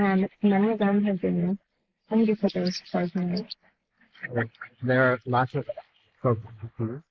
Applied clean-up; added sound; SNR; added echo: neural mask model Resemble Enhance denoiser.